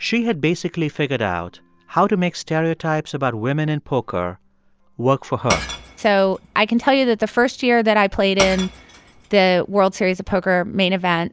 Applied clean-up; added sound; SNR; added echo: none; Shatter / Crushing; 13 dB; none.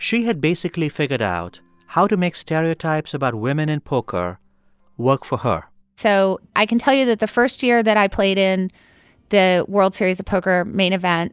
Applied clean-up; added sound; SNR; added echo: none; none; none; none.